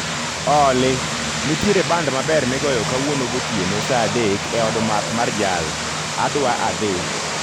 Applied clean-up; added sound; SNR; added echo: none; Vehicle; 3 dB; none.